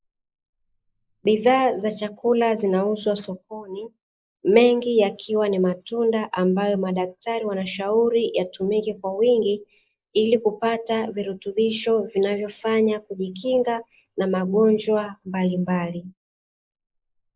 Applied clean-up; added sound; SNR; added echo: neural mask model Resemble Enhance denoiser.